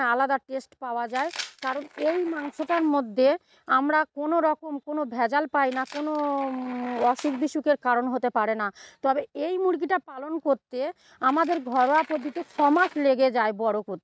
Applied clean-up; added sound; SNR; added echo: neural mask model RNNoise.